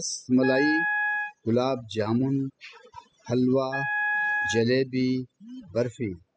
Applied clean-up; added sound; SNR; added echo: classical method spectral subtraction.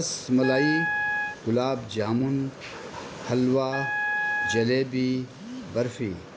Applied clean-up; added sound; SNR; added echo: none; Wind instrument, woodwind instrument; 4 dB; none.